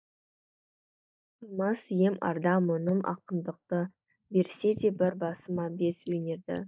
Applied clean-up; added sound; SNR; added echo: neural mask model DeepFilterNet 3.